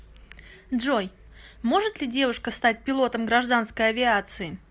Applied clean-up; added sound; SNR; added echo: none; none; none; none.